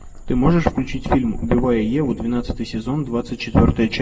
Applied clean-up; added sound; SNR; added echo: none; Frog; 12 dB; reverberation time 1.0 s.